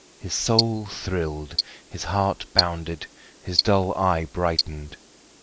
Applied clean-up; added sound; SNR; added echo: none; Tick-tock; 5 dB; none.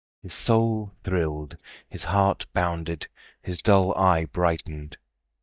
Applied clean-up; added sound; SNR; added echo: neural mask model DeepFilterNet 3.